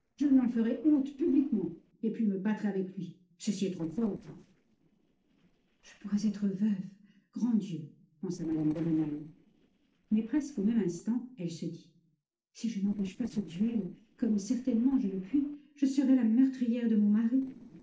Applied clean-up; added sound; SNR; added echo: neural separator model SepFormer DNS4.